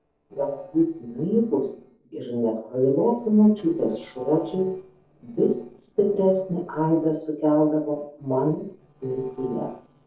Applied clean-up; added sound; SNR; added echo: neural separator model SepFormer DNS4.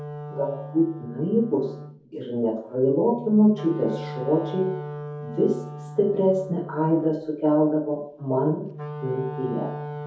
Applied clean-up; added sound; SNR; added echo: none; Wind instrument, woodwind instrument; 12 dB; reverberation time 0.6 s.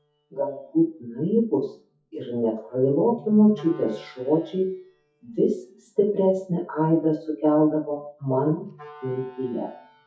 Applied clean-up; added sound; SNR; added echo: classical method WPE with log-MMSE.